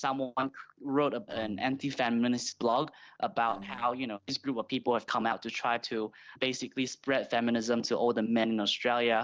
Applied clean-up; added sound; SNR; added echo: neural separator model SepFormer DNS4.